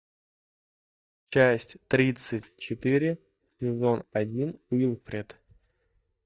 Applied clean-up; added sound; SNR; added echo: neural mask model DeepFilterNet 3.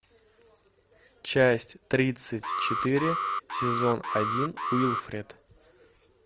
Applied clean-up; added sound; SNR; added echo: none; Alarm; 2 dB; none.